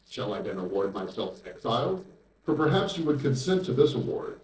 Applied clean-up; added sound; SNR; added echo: neural separator model SepFormer DNS4.